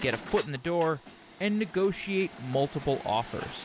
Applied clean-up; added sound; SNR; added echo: none; Truck; 15 dB; none.